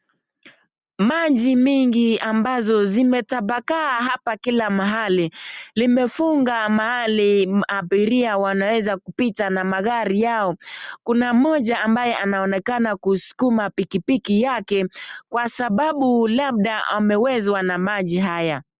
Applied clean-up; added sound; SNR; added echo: neural mask model Resemble Enhance denoiser.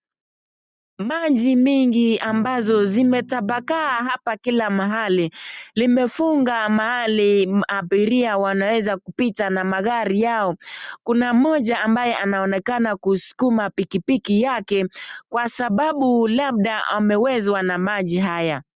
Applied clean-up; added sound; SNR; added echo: neural mask model DeepFilterNet 3.